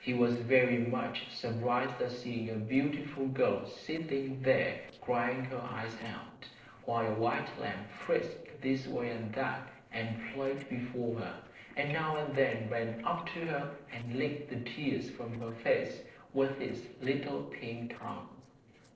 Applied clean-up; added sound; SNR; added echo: neural separator model SepFormer DNS4.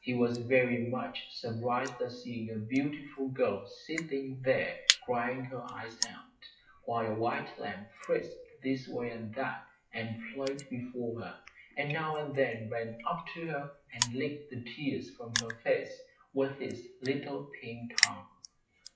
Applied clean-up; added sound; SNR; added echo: classical method WPE with log-MMSE.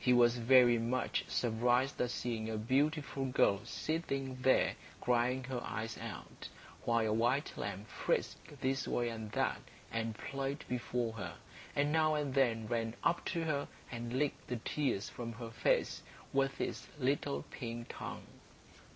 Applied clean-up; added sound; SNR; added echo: none; none; none; none.